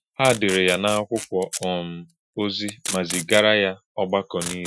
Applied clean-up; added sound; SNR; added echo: classical method Wiener filter.